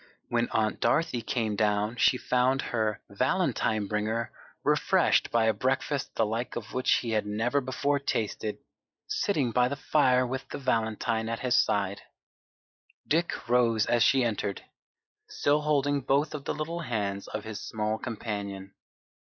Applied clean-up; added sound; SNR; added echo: neural mask model Resemble Enhance denoiser.